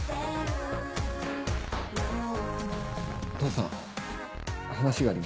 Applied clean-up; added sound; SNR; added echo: none; none; none; none.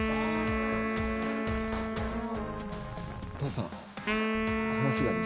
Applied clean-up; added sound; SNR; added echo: none; Wind instrument, woodwind instrument; -3 dB; none.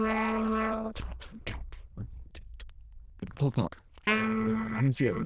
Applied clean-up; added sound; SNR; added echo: neural diffusion model UNIVERSE++.